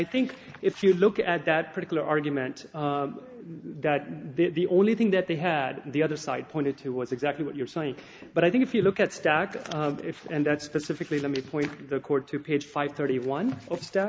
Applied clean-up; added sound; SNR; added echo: none; none; none; none.